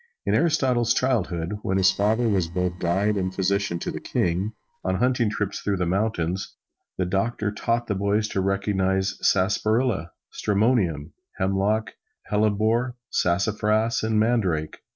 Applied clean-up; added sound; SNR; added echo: neural separator model SepFormer DNS4.